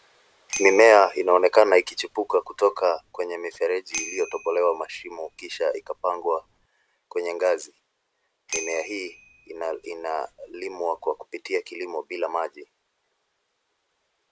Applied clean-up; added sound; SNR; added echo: none; Bicycle bell; 16 dB; none.